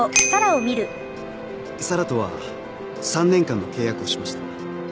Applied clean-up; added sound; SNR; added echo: none; Bicycle bell; 5 dB; none.